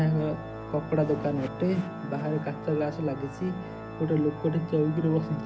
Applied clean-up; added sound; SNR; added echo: none; Organ; 10 dB; none.